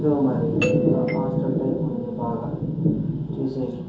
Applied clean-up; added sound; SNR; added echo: none; Doorbell; 6 dB; reverberation time 0.6 s.